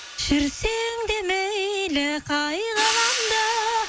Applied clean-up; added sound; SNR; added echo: none; Hi-hat; 6 dB; none.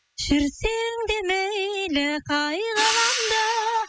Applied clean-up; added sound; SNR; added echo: classical method spectral subtraction.